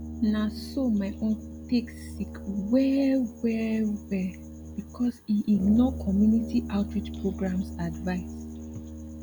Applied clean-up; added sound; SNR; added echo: none; Brass instrument; 10 dB; none.